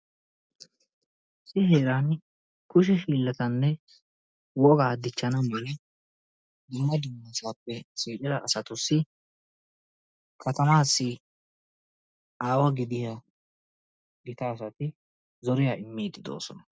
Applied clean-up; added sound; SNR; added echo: none; none; none; none.